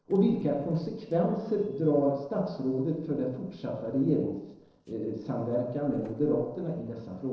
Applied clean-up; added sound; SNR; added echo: neural separator model SepFormer DNS4.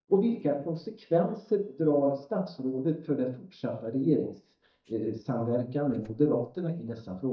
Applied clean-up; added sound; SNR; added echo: neural mask model DeepFilterNet 3.